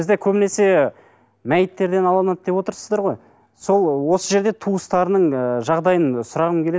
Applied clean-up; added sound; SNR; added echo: none; none; none; none.